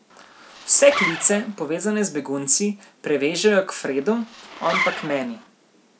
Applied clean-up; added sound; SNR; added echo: none; Zipper (clothing); 7 dB; none.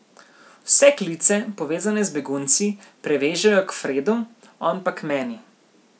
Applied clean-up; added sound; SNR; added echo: none; none; none; none.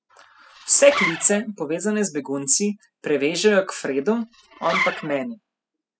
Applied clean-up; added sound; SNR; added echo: classical method spectral subtraction.